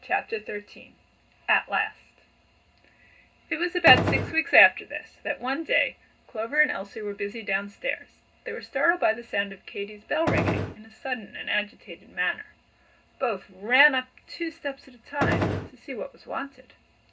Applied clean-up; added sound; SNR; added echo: none; Gunshot, gunfire; -3 dB; reverberation time 0.2 s.